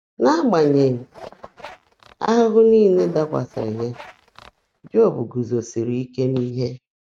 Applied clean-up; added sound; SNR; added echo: neural mask model RNNoise.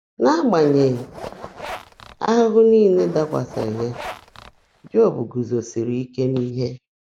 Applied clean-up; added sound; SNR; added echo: none; Zipper (clothing); 16 dB; none.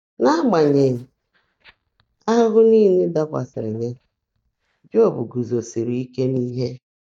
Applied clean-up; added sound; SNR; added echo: neural mask model DeepFilterNet 3.